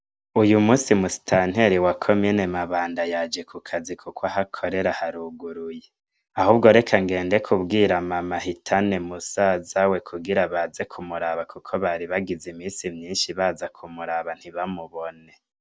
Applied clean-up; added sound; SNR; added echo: none; none; none; none.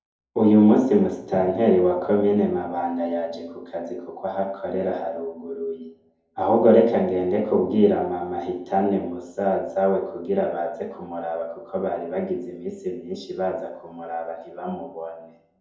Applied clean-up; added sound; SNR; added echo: none; none; none; reverberation time 2.6 s.